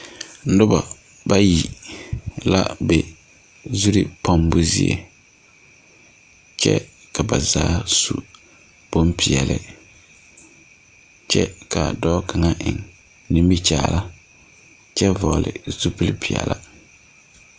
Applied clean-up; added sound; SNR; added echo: none; none; none; none.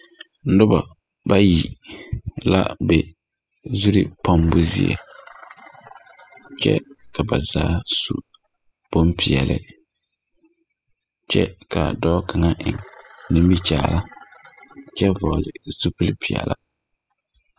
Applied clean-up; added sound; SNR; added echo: classical method spectral subtraction.